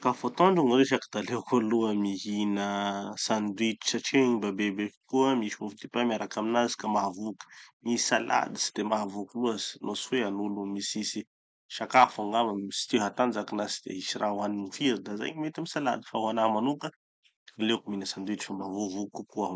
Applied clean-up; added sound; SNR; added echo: none; none; none; none.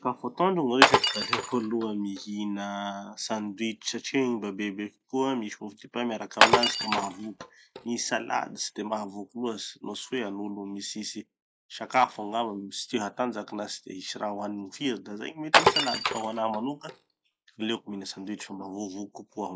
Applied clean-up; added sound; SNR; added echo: classical method log-MMSE.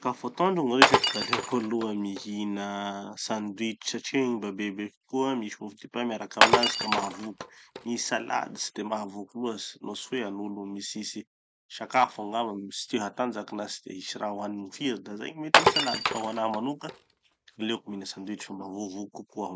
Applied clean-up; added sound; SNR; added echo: none; Glass; -4 dB; none.